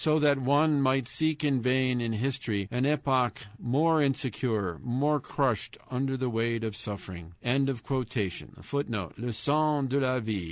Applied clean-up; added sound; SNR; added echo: none; none; none; none.